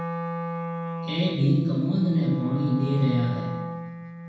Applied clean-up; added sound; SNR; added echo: none; Wind instrument, woodwind instrument; 6 dB; reverberation time 1.1 s.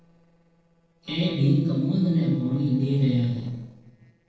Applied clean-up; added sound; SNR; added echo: neural separator model SepFormer DNS4.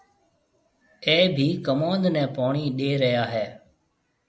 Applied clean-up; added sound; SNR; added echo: none; none; none; none.